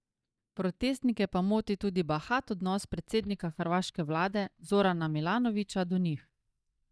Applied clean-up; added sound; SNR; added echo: neural mask model DeepFilterNet 3.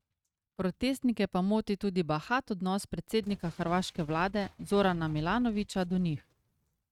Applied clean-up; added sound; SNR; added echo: neural mask model RNNoise.